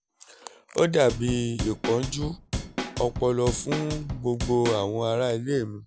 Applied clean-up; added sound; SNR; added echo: none; Drum / Drum kit; 7 dB; none.